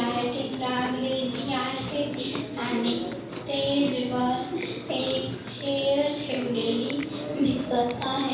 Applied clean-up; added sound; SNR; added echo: none; Chewing, mastication; 7 dB; reverberation time 0.7 s.